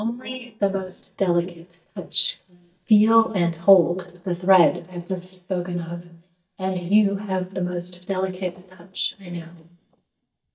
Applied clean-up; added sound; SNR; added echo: neural mask model DeepFilterNet 3.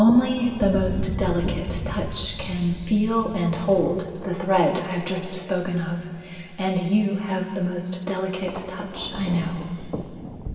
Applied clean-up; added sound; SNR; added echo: none; Thunder; 10 dB; reverberation time 2.5 s.